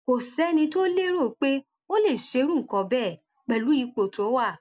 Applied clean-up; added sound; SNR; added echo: none; none; none; none.